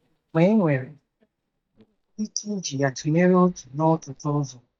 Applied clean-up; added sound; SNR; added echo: neural mask model DeepFilterNet 3.